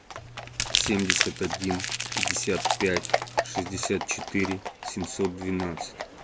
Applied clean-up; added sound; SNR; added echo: none; Livestock, farm animals, working animals + Crumpling, crinkling; 0 dB; none.